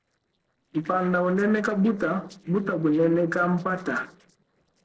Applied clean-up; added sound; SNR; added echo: neural separator model SepFormer DNS4.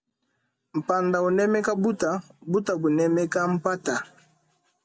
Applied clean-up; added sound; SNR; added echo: none; none; none; none.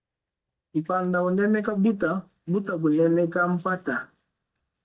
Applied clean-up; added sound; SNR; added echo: neural mask model DeepFilterNet 3.